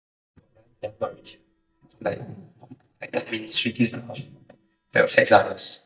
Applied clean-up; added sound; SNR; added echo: neural mask model DeepFilterNet 3.